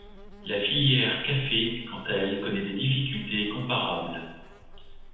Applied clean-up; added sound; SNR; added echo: none; Insect; 16 dB; reverberation time 0.9 s.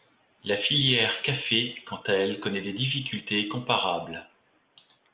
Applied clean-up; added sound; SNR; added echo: none; none; none; none.